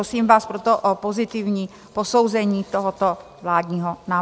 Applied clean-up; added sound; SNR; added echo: none; none; none; none.